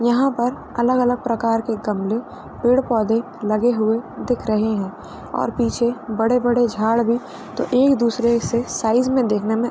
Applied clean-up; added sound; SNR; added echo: none; none; none; none.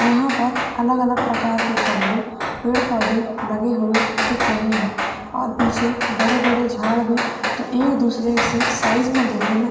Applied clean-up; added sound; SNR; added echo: none; Hammer; 3 dB; reverberation time 2.3 s.